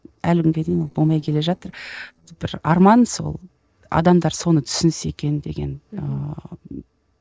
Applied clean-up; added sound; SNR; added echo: neural separator model SepFormer DNS4.